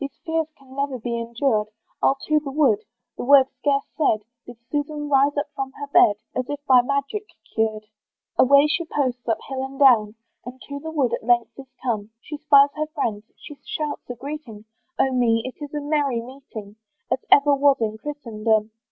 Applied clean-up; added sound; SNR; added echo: none; none; none; none.